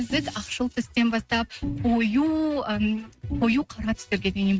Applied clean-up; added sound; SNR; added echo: neural mask model RNNoise.